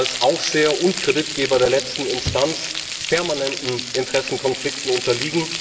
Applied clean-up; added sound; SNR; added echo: none; Frying (food); 6 dB; reverberation time 1.6 s.